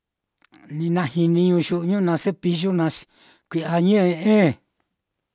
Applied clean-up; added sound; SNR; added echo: none; none; none; none.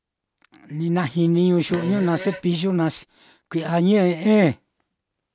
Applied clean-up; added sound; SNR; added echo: none; Fart; 14 dB; none.